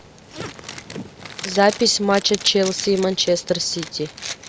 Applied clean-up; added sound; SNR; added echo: none; Zipper (clothing); 12 dB; none.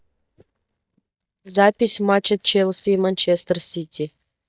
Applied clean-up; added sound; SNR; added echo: neural mask model DeepFilterNet 3.